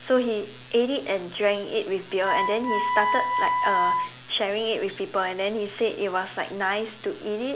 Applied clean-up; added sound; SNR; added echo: none; Wind instrument, woodwind instrument; 1 dB; none.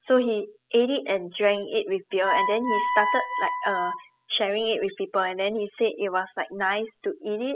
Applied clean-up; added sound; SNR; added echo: classical method spectral subtraction.